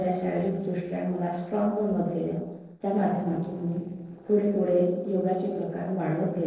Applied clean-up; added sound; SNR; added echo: neural separator model SepFormer DNS4.